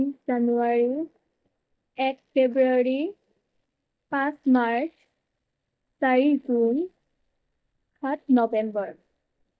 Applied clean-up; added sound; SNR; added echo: neural mask model DeepFilterNet 3.